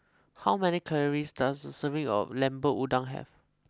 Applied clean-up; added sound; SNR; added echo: none; none; none; none.